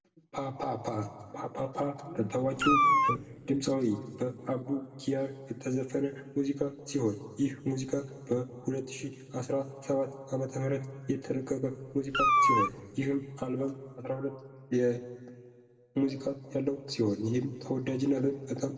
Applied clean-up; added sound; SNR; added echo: none; Meow; -4 dB; reverberation time 1.7 s.